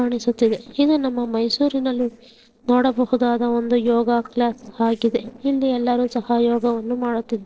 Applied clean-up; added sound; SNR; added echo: neural separator model SepFormer DNS4.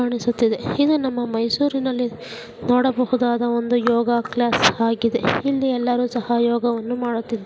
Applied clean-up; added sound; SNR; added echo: none; none; none; none.